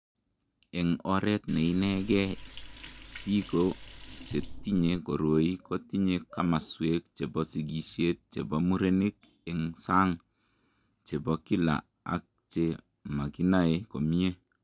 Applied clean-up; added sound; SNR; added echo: none; Liquid; 13 dB; none.